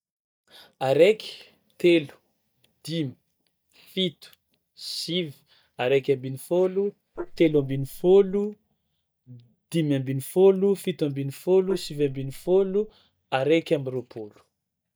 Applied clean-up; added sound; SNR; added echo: neural mask model DeepFilterNet 3.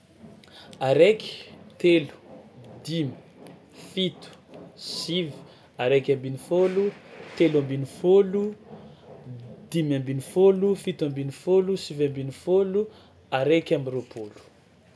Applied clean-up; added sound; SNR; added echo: none; none; none; none.